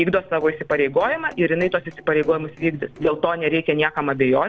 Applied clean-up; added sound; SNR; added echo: neural separator model SepFormer DNS4.